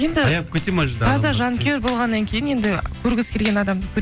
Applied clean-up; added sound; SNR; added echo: none; Hands; 17 dB; none.